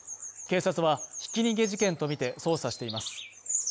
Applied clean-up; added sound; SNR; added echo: none; Bird vocalization, bird call, bird song; 8 dB; none.